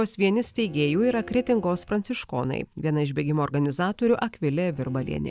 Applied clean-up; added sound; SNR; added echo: neural mask model DeepFilterNet 3.